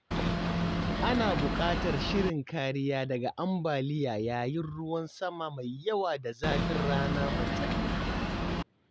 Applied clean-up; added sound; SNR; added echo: none; Boat, Water vehicle; -3 dB; none.